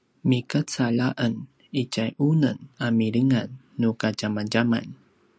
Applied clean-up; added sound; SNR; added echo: none; none; none; none.